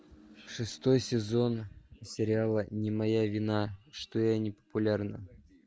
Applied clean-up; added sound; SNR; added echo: none; none; none; none.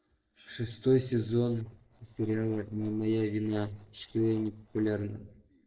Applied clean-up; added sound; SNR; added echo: neural separator model SepFormer DNS4.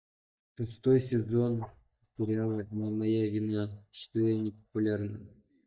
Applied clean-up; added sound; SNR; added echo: neural mask model DeepFilterNet 3.